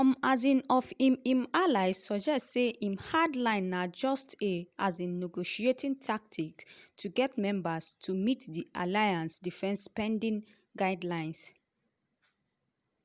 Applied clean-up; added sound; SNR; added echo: none; none; none; none.